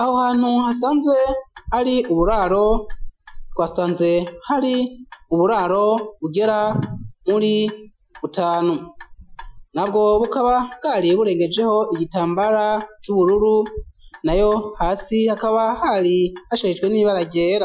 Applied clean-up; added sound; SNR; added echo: classical method Wiener filter.